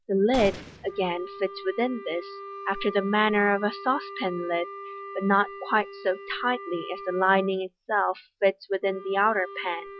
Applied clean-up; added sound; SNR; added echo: none; Gunshot, gunfire + Wind instrument, woodwind instrument; 13 dB; none.